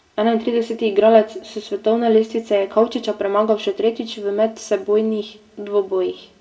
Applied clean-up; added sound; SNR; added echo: none; none; none; reverberation time 0.5 s.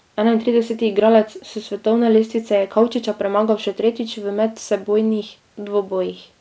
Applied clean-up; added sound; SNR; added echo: none; none; none; none.